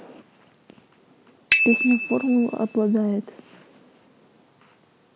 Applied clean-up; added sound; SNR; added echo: none; Bicycle bell; 2 dB; none.